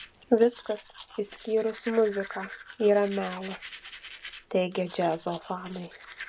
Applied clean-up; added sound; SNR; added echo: none; Domestic sounds, home sounds; 17 dB; none.